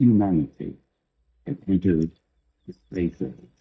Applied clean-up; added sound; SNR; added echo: neural mask model DeepFilterNet 3.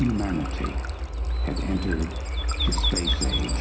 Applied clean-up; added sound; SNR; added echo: none; Water / Bird; 8 dB; reverberation time 0.4 s.